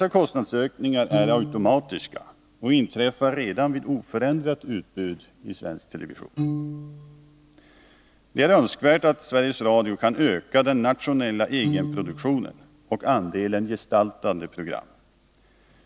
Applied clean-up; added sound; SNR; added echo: none; Piano; 13 dB; none.